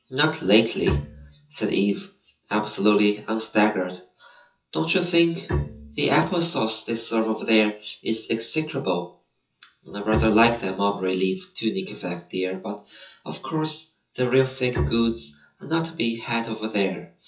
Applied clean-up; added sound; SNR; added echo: classical method WPE with log-MMSE.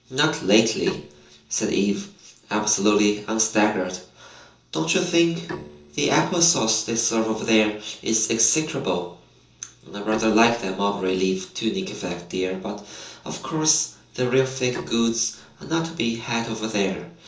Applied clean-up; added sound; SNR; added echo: neural separator model SepFormer DNS4.